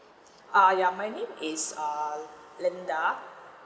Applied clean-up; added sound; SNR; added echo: none; none; none; none.